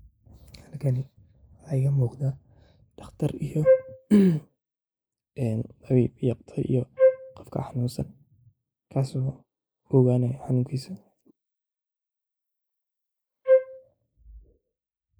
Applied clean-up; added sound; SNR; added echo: neural mask model Resemble Enhance denoiser.